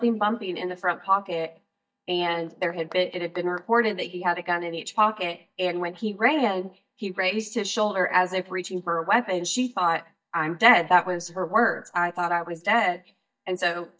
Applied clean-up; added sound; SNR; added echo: neural mask model DeepFilterNet 3.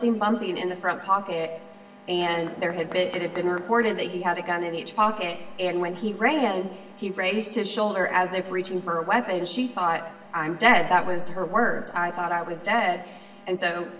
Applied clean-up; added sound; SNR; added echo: none; Mechanisms; 17 dB; reverberation time 0.9 s.